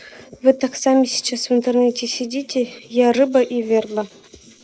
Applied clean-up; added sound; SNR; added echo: neural mask model Resemble Enhance denoiser.